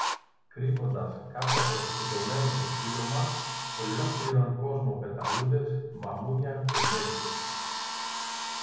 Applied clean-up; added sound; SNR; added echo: none; Drill; 3 dB; reverberation time 1.1 s.